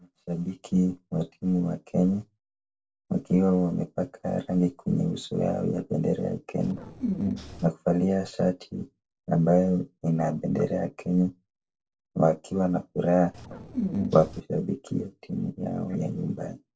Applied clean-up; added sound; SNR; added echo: neural separator model SepFormer DNS4.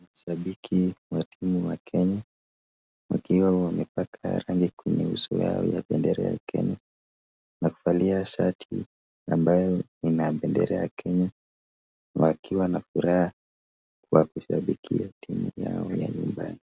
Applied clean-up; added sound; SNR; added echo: none; none; none; none.